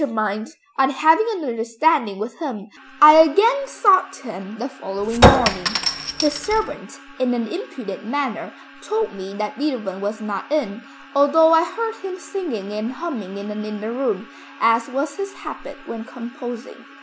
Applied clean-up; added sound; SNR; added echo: none; Chink, clink; -3 dB; none.